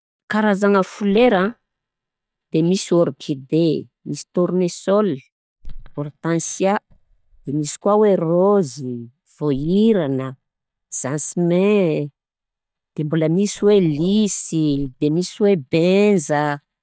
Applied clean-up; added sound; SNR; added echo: neural mask model DeepFilterNet 3.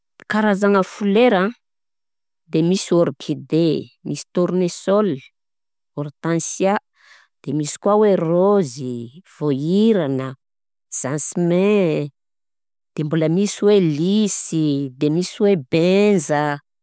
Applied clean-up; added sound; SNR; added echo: none; none; none; none.